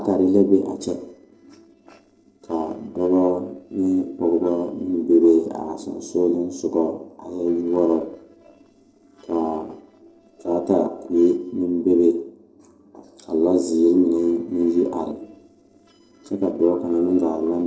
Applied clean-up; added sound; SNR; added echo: neural separator model SepFormer DNS4.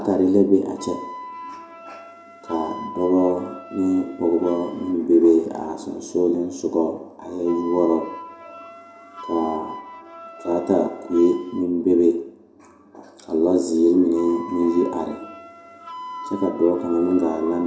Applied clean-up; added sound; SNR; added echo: none; Wind instrument, woodwind instrument; 17 dB; reverberation time 0.5 s.